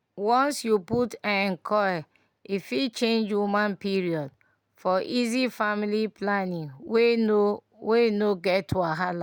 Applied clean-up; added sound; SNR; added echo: none; none; none; none.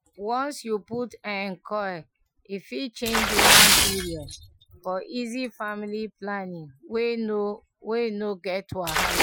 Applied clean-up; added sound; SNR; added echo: classical method Wiener filter.